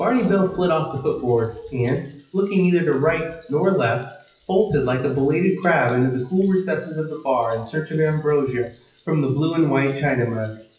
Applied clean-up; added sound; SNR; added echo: classical method WPE with log-MMSE.